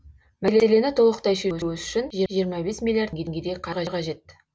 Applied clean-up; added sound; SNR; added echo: none; none; none; none.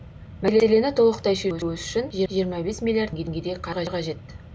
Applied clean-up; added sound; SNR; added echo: none; Mechanisms; 18 dB; none.